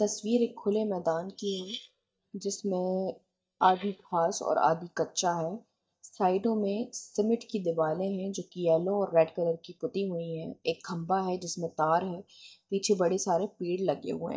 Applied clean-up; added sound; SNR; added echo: neural mask model DeepFilterNet 3.